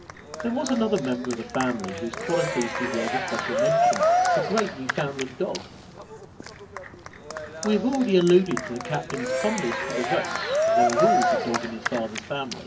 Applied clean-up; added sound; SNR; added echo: none; Cheering; 0 dB; reverberation time 0.3 s.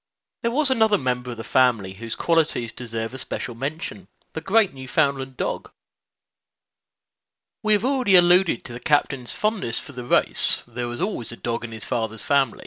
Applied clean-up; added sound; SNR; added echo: none; none; none; none.